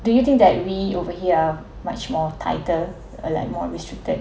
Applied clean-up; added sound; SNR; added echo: none; none; none; none.